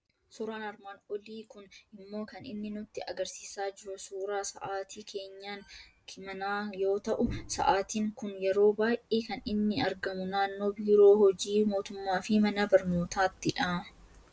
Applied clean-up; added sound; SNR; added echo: none; none; none; none.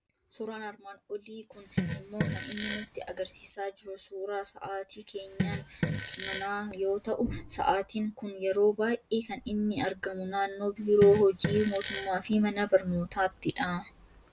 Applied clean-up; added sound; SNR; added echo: none; Fart; 4 dB; none.